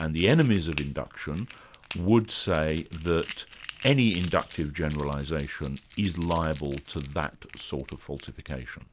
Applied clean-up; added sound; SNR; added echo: none; Crackle; 13 dB; none.